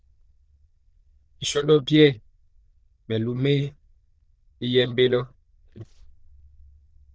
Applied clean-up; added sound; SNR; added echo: neural diffusion model UNIVERSE++.